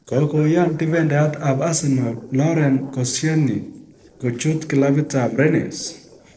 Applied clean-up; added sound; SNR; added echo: neural separator model SepFormer DNS4.